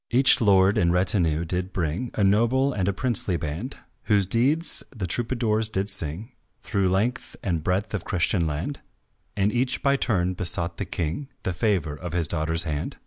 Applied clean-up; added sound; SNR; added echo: none; none; none; none.